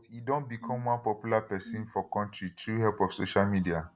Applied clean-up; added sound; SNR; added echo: none; Brass instrument; 14 dB; none.